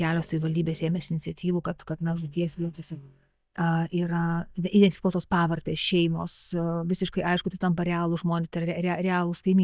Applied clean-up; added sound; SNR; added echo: neural mask model DeepFilterNet 3.